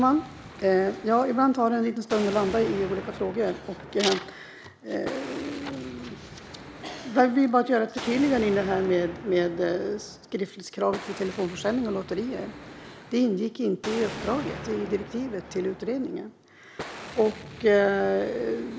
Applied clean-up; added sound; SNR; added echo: none; Explosion; 14 dB; none.